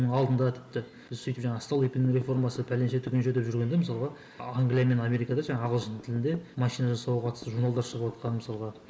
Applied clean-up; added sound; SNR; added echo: none; Knock / Wood; 20 dB; none.